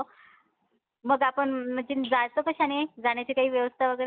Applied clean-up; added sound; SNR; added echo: none; none; none; none.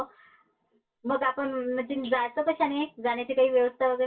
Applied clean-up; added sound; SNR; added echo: none; none; none; reverberation time 0.1 s.